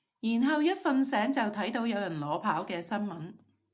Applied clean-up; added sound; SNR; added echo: none; none; none; none.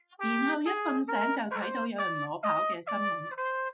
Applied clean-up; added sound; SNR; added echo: classical method Wiener filter.